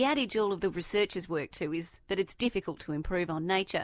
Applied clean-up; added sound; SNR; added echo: none; none; none; none.